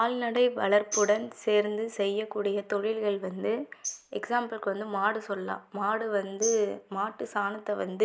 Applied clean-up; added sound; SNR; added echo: neural mask model Resemble Enhance denoiser.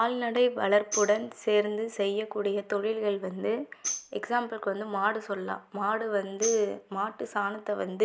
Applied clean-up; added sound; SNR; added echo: none; Tambourine; 11 dB; none.